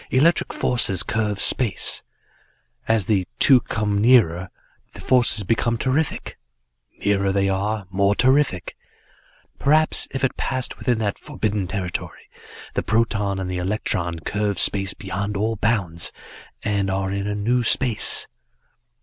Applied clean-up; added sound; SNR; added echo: none; none; none; none.